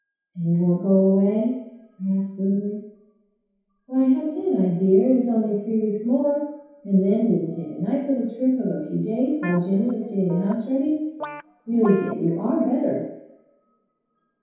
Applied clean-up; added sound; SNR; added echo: none; Guitar; 15 dB; reverberation time 0.8 s.